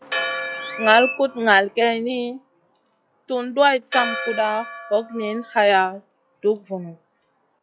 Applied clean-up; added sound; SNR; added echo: classical method log-MMSE.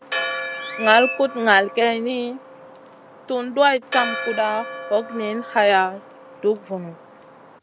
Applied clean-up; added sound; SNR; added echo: none; Chirp, tweet + Church bell; 10 dB; none.